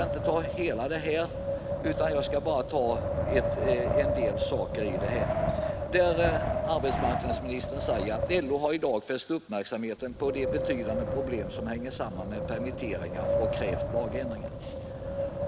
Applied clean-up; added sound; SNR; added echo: none; Wind; 0 dB; none.